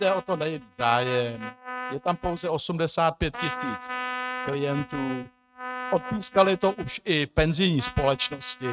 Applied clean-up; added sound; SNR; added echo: neural mask model RNNoise.